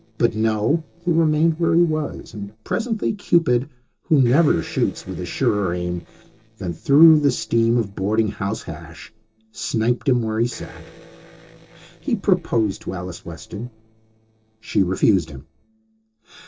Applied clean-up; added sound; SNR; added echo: neural separator model SepFormer DNS4.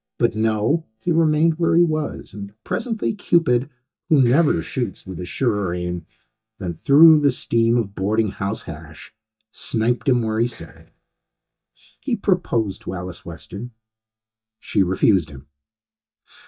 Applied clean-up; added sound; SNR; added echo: neural mask model DeepFilterNet 3.